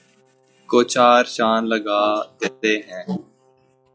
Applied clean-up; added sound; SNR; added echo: classical method log-MMSE.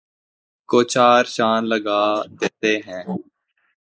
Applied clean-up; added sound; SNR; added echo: neural mask model Resemble Enhance denoiser.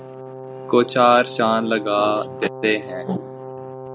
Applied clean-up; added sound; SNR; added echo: none; Brass instrument; 13 dB; none.